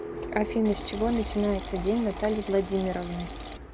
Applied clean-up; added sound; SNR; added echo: none; Liquid; 10 dB; none.